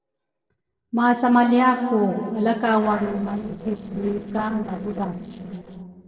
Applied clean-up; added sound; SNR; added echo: neural separator model SepFormer DNS4.